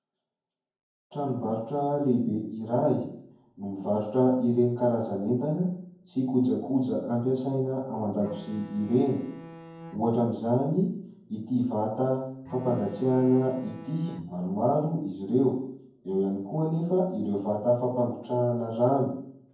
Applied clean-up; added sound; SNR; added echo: none; Bowed string instrument; 18 dB; reverberation time 0.9 s.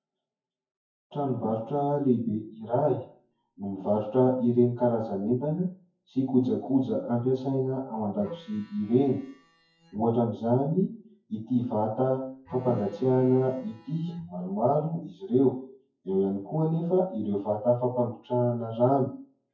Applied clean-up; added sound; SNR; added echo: classical method WPE with log-MMSE.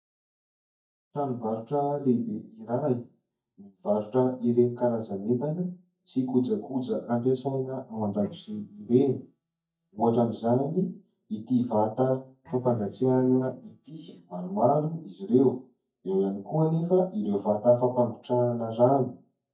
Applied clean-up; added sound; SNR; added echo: neural mask model DeepFilterNet 3.